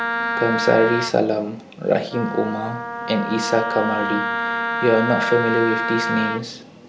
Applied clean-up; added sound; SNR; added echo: none; Wind instrument, woodwind instrument; 3 dB; none.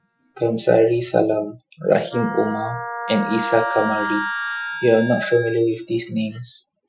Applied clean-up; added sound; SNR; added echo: classical method Wiener filter.